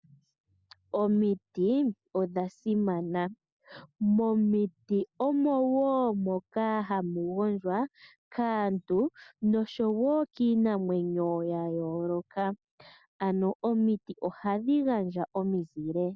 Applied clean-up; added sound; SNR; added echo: none; none; none; none.